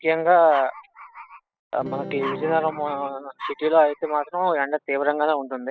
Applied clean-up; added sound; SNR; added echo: classical method spectral subtraction.